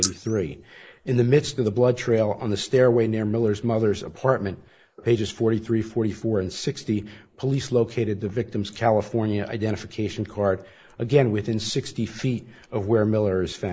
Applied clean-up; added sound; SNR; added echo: neural mask model Resemble Enhance denoiser.